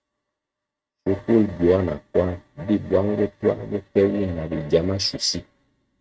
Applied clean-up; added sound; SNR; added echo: neural mask model RNNoise.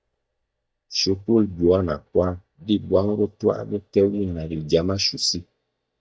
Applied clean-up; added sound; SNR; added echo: neural mask model DeepFilterNet 3.